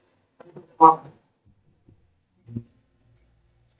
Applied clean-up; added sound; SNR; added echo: neural mask model DeepFilterNet 3.